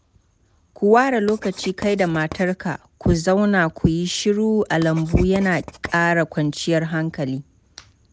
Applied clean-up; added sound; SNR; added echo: none; Writing; 20 dB; none.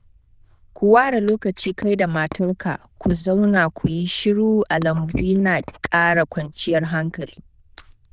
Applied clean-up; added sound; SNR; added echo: neural diffusion model UNIVERSE++.